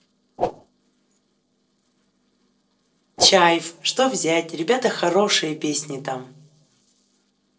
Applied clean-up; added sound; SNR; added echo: neural separator model SepFormer DNS4.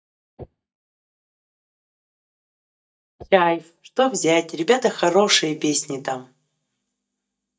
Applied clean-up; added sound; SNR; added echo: neural mask model DeepFilterNet 3.